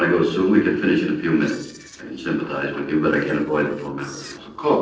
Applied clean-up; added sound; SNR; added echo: neural separator model SepFormer DNS4.